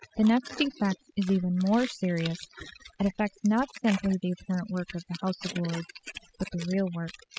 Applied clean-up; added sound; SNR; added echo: classical method spectral subtraction.